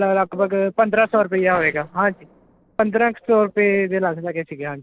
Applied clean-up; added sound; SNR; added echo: neural separator model SepFormer DNS4.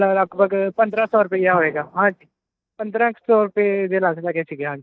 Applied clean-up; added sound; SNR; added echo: neural mask model DeepFilterNet 3.